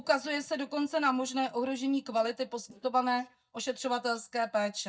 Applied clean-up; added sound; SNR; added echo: neural mask model DeepFilterNet 3.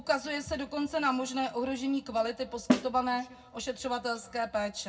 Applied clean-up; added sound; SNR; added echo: none; Snare drum; 2 dB; reverberation time 0.4 s.